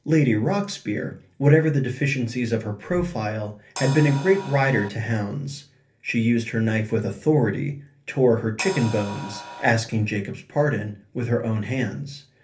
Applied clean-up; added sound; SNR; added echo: none; Crash cymbal; 12 dB; reverberation time 0.3 s.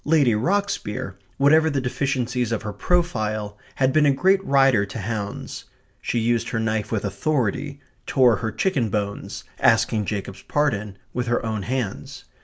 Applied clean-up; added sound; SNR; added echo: none; none; none; none.